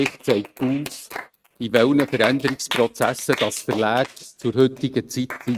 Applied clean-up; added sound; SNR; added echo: neural mask model RNNoise.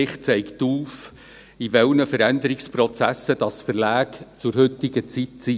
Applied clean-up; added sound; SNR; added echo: none; none; none; none.